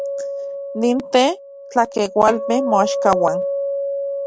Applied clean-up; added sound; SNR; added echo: none; Acoustic guitar; 5 dB; none.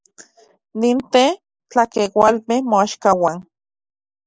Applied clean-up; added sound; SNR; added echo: neural mask model Resemble Enhance denoiser.